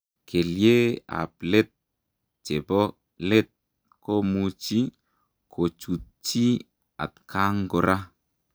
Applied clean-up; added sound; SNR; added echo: none; none; none; none.